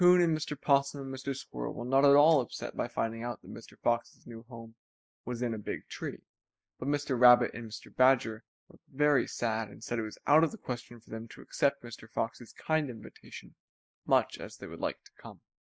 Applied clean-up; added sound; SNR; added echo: neural mask model Resemble Enhance denoiser.